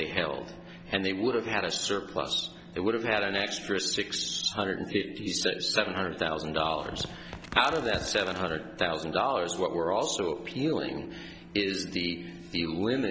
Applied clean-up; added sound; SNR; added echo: none; Tearing; 14 dB; none.